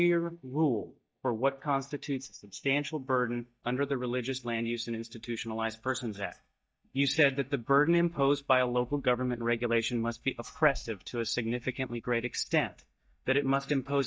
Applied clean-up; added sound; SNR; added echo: neural mask model DeepFilterNet 3.